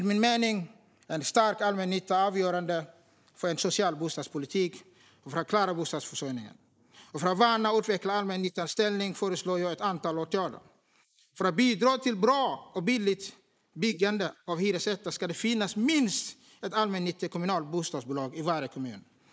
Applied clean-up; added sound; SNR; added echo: neural mask model Resemble Enhance denoiser.